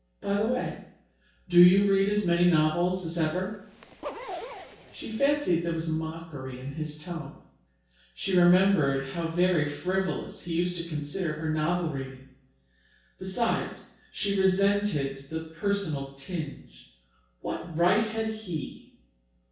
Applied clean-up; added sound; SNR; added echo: none; Zipper (clothing); 13 dB; reverberation time 0.6 s.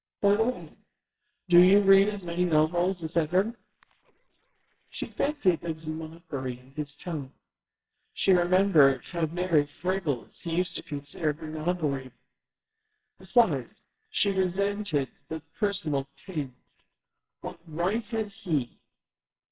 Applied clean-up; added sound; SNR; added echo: neural separator model SepFormer WHAMR!.